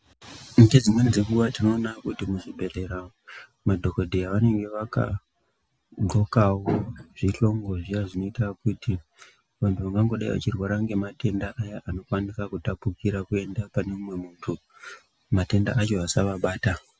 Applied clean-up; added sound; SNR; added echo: none; none; none; none.